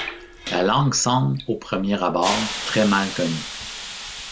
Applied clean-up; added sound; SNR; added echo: none; Hiss; 10 dB; none.